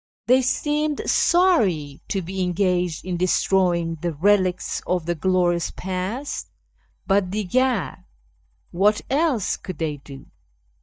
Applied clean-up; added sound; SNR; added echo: neural mask model DeepFilterNet 3.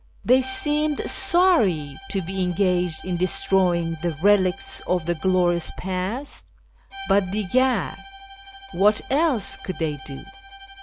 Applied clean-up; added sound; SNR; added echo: none; Bowed string instrument; 18 dB; none.